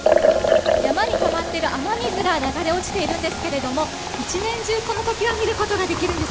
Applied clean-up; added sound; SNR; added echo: none; Liquid; 0 dB; none.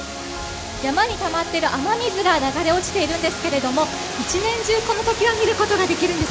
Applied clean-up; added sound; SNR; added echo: none; none; none; none.